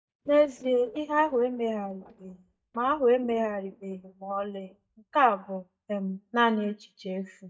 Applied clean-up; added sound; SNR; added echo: neural mask model DeepFilterNet 3.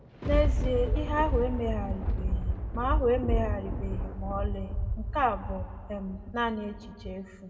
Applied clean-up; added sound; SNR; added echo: none; Thunder; -1 dB; reverberation time 1.1 s.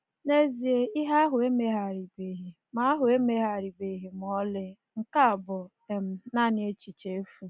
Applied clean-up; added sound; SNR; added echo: none; none; none; none.